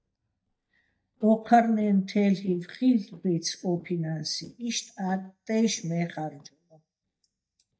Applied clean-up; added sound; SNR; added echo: neural mask model DeepFilterNet 3.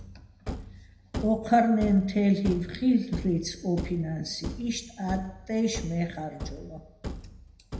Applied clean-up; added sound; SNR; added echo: none; Thump, thud; 10 dB; reverberation time 0.8 s.